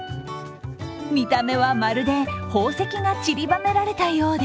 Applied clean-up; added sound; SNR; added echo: none; none; none; none.